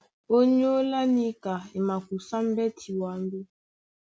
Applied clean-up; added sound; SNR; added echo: none; none; none; none.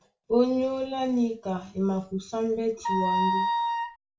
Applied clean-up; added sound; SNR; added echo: none; Wind instrument, woodwind instrument; -1 dB; reverberation time 0.3 s.